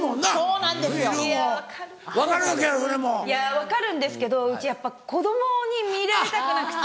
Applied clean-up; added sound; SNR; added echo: none; none; none; none.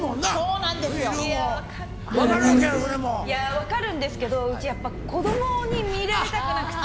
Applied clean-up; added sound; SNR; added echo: none; Subway, metro, underground; 2 dB; none.